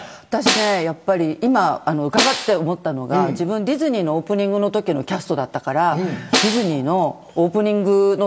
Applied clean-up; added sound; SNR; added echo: none; Snare drum; 6 dB; none.